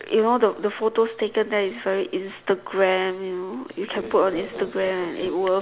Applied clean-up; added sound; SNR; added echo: none; none; none; none.